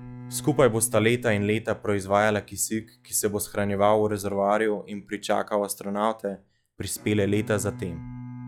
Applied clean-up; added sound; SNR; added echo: classical method log-MMSE.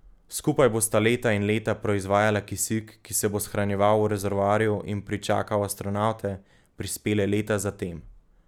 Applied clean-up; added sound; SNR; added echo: none; none; none; none.